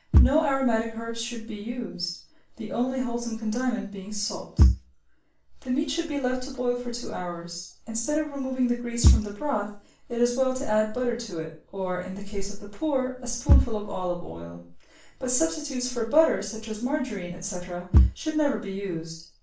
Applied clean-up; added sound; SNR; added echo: none; Bass drum / Thump, thud; 1 dB; reverberation time 0.3 s.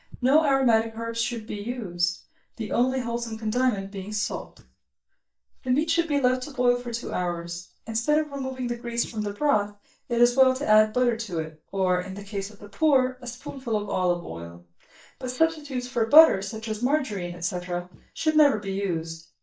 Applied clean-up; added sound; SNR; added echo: neural mask model DeepFilterNet 3.